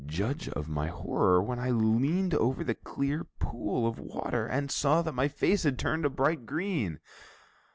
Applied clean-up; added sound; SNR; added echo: none; none; none; none.